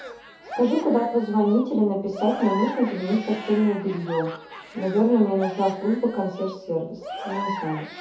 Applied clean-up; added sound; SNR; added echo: none; Crowd / Cheering; 12 dB; reverberation time 0.5 s.